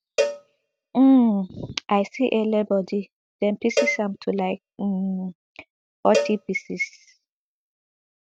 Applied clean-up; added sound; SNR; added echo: none; Cowbell; 7 dB; none.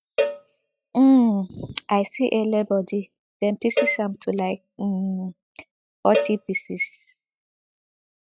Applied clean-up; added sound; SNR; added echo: classical method log-MMSE.